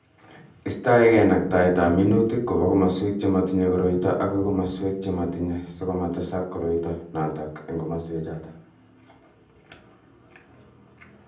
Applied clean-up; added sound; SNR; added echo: none; none; none; reverberation time 0.6 s.